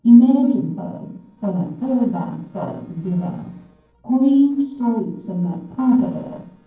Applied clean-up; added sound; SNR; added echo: neural separator model SepFormer DNS4.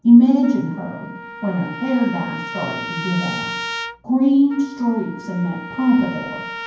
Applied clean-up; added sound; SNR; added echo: none; Trumpet; 12 dB; reverberation time 0.9 s.